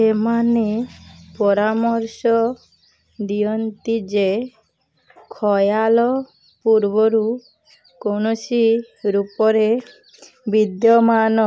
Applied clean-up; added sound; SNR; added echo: none; none; none; none.